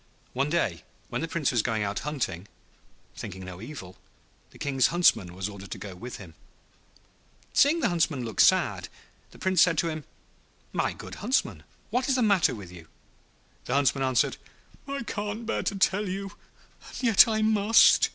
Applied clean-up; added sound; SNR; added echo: none; none; none; none.